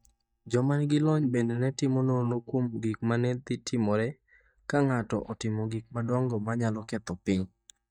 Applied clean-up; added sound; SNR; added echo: neural mask model DeepFilterNet 3.